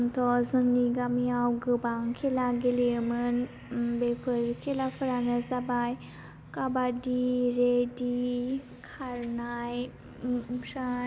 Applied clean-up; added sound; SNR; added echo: none; none; none; none.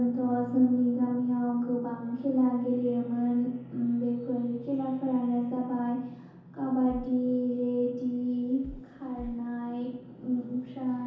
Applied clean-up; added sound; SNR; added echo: none; Bass drum; 17 dB; reverberation time 0.8 s.